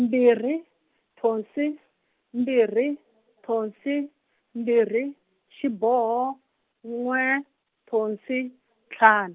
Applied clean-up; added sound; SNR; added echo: none; none; none; none.